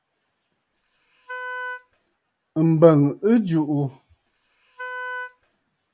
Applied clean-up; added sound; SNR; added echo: none; Wind instrument, woodwind instrument; 12 dB; none.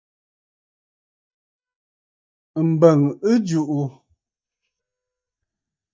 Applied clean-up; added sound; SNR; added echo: neural mask model DeepFilterNet 3.